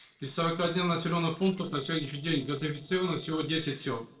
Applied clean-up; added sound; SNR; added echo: neural separator model SepFormer DNS4.